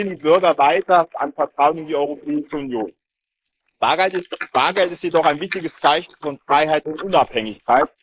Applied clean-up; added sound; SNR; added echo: neural mask model Resemble Enhance denoiser.